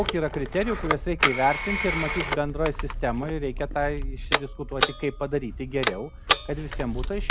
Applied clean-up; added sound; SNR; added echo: none; Telephone; -1 dB; none.